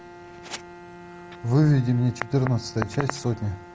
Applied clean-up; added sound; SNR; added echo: none; Bowed string instrument; 18 dB; none.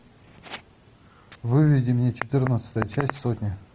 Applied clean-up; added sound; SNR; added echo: none; none; none; none.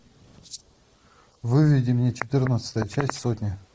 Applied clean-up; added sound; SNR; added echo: neural mask model Resemble Enhance denoiser.